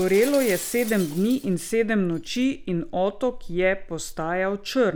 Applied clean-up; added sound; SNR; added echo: none; Shatter; 19 dB; none.